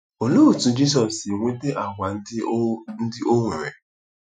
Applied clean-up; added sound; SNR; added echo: classical method Wiener filter.